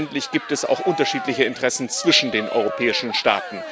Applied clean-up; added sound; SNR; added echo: none; Cheering; 9 dB; none.